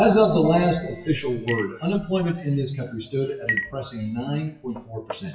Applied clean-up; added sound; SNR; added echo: classical method WPE with log-MMSE.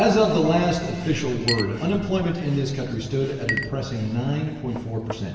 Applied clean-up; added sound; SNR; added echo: none; Chink, clink; 13 dB; reverberation time 1.2 s.